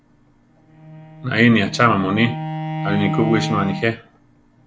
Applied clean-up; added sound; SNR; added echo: none; Bowed string instrument; 7 dB; none.